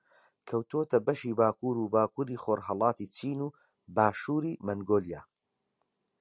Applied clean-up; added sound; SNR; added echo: none; none; none; none.